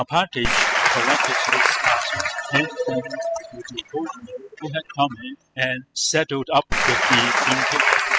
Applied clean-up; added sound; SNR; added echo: classical method spectral subtraction.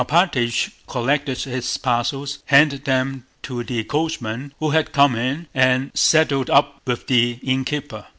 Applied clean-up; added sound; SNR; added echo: none; none; none; none.